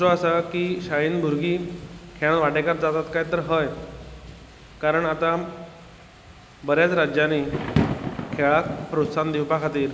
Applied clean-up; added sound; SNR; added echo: none; Thunder / Rain; 10 dB; none.